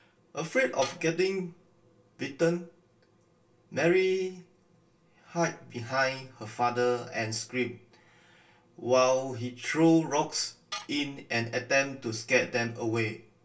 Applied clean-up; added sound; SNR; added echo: none; Tools; 14 dB; reverberation time 0.2 s.